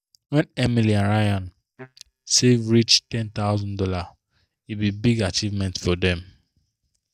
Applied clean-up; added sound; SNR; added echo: neural mask model DeepFilterNet 3.